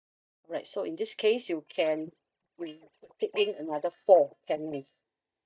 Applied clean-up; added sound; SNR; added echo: neural mask model DeepFilterNet 3.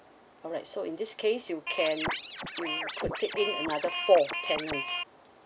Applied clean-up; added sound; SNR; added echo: none; Scratching (performance technique); 3 dB; none.